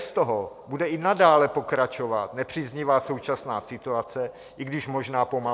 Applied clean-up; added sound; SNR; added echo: none; none; none; none.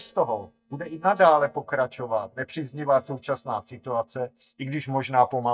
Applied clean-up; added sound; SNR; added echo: neural mask model DeepFilterNet 3.